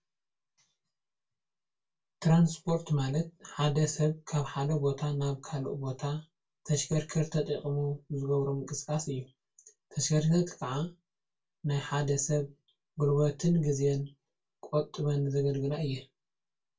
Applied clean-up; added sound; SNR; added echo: none; none; none; reverberation time 0.2 s.